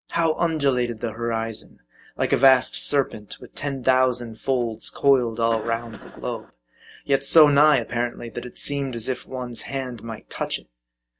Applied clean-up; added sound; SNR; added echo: neural mask model DeepFilterNet 3.